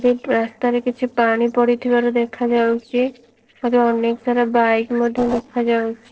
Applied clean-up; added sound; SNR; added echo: neural separator model SepFormer DNS4.